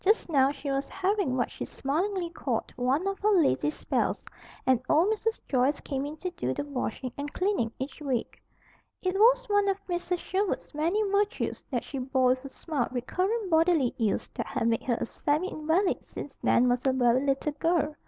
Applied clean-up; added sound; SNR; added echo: none; none; none; none.